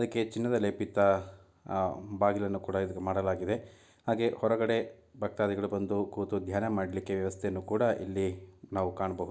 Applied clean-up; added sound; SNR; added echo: none; none; none; none.